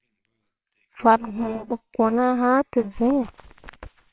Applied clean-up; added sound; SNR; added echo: neural separator model SepFormer WHAMR!.